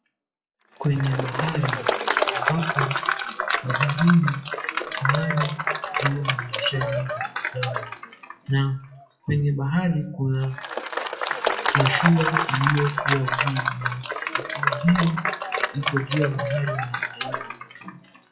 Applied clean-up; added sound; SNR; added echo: classical method WPE with log-MMSE.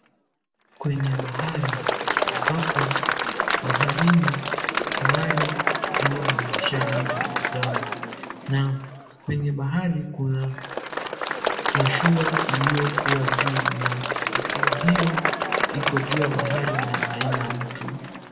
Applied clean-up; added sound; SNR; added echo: none; Applause / Crowd; -1 dB; reverberation time 0.7 s.